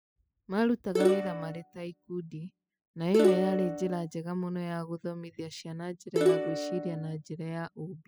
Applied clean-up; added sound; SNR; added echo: classical method spectral subtraction.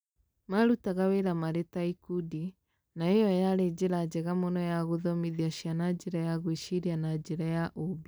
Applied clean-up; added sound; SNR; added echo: none; none; none; none.